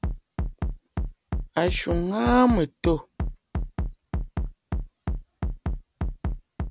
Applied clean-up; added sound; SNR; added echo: none; Bass drum; 2 dB; none.